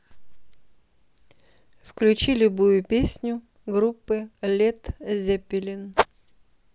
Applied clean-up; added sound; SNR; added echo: none; none; none; none.